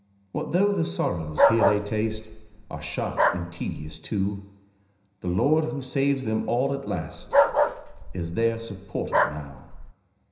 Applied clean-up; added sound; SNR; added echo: none; Bark; -1 dB; reverberation time 0.9 s.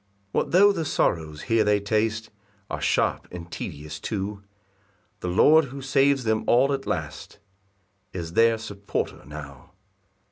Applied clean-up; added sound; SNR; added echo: none; none; none; none.